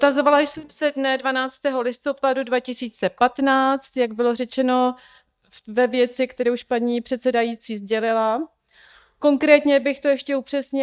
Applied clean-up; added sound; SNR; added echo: neural mask model DeepFilterNet 3.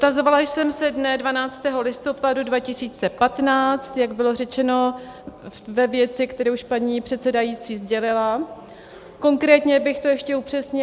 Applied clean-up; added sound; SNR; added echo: none; none; none; none.